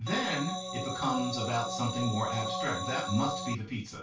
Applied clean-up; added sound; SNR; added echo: none; Organ; 3 dB; reverberation time 0.2 s.